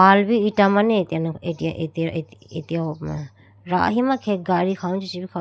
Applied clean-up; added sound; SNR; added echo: none; none; none; none.